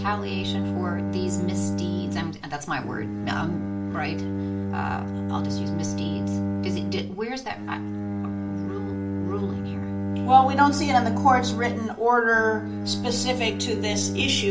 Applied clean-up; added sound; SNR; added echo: none; Bowed string instrument; 1 dB; reverberation time 0.2 s.